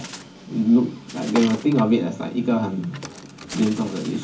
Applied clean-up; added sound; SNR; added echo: none; Bird; 16 dB; reverberation time 0.3 s.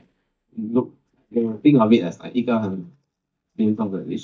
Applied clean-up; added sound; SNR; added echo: neural mask model DeepFilterNet 3.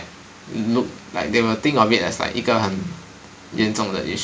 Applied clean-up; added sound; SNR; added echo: none; none; none; none.